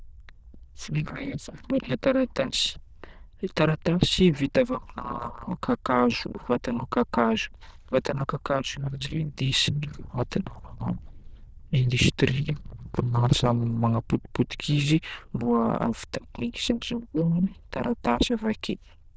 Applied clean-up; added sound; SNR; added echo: neural diffusion model UNIVERSE++.